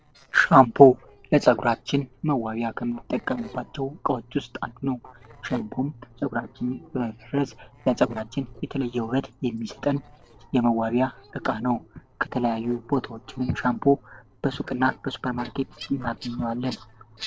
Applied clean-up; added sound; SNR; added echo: neural separator model SepFormer DNS4.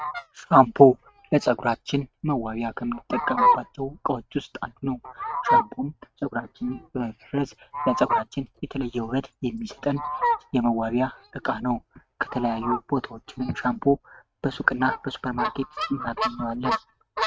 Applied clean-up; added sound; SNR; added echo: neural mask model RNNoise.